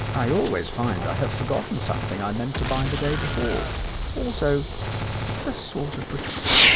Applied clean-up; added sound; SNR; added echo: none; Gunshot, gunfire + Fireworks; -3 dB; none.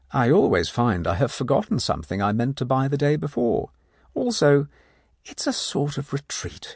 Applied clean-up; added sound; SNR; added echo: none; none; none; none.